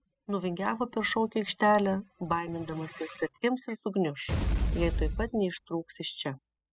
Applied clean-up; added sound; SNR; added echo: classical method spectral subtraction.